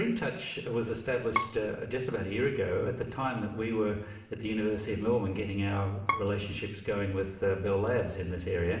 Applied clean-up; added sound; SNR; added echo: none; Bowed string instrument; 8 dB; reverberation time 0.8 s.